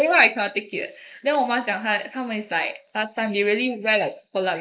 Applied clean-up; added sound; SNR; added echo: neural mask model Resemble Enhance denoiser.